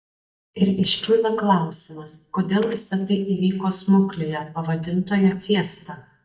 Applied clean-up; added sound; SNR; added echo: neural mask model DeepFilterNet 3.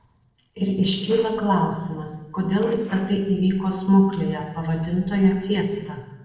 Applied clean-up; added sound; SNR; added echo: neural separator model SepFormer DNS4.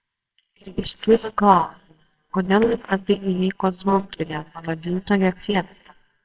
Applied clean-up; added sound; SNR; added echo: neural separator model SepFormer WHAMR!.